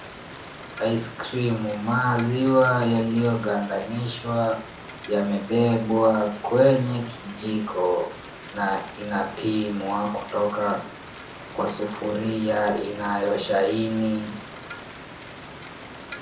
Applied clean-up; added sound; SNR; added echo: none; Rain; 15 dB; reverberation time 0.6 s.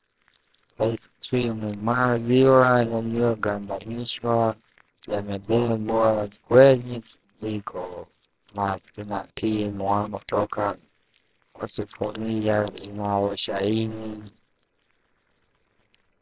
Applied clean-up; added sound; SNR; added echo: neural separator model SepFormer WHAMR!.